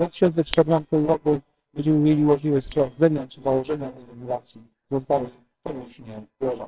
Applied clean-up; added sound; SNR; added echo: neural separator model SepFormer WHAMR!.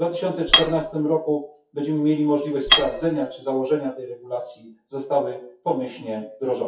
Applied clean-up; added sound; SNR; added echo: classical method WPE with log-MMSE.